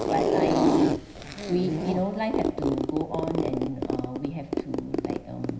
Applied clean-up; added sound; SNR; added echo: none; Zipper (clothing); -3 dB; reverberation time 0.9 s.